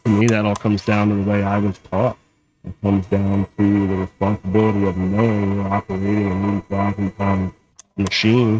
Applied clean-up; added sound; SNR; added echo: neural mask model RNNoise.